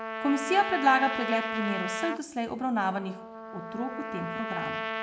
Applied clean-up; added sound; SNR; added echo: none; Trumpet; 5 dB; none.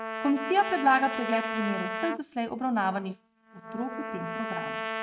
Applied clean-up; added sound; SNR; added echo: neural mask model RNNoise.